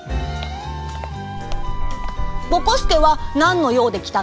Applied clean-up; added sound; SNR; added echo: none; Meow; 1 dB; none.